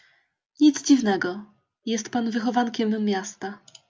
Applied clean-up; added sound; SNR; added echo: none; none; none; none.